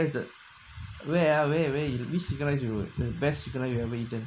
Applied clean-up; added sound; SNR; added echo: none; none; none; none.